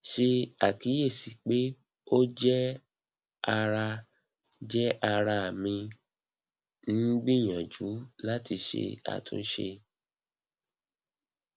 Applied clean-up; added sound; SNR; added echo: none; none; none; none.